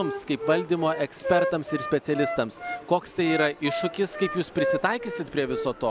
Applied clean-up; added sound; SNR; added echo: none; Wind instrument, woodwind instrument; 5 dB; none.